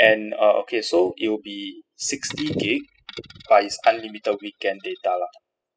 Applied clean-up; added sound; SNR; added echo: classical method spectral subtraction.